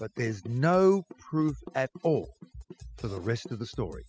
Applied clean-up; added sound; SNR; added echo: classical method spectral subtraction.